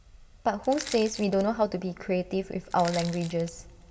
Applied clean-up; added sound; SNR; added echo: none; Crushing; 14 dB; reverberation time 1.0 s.